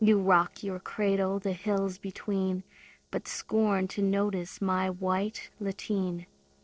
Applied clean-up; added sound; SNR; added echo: neural separator model SepFormer DNS4.